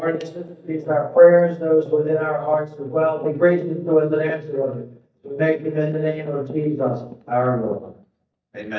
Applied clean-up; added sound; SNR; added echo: neural mask model DeepFilterNet 3.